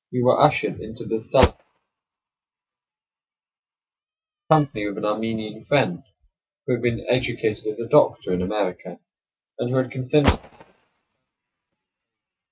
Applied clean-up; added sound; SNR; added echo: neural mask model RNNoise.